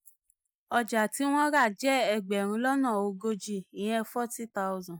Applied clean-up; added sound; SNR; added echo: neural mask model Resemble Enhance denoiser.